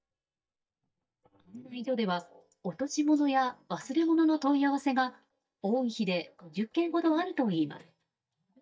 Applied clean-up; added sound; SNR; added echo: neural mask model DeepFilterNet 3.